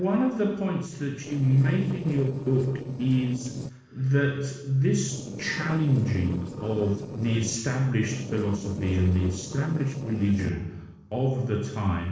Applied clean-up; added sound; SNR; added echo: neural separator model SepFormer DNS4.